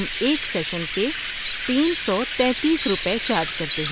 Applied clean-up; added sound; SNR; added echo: none; Fowl + Bathtub (filling or washing); 5 dB; none.